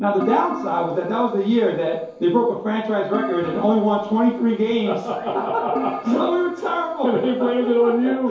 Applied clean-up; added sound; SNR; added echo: none; Keyboard (musical); 14 dB; reverberation time 2.4 s.